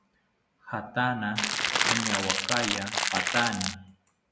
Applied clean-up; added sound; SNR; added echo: none; Crackle; -4 dB; none.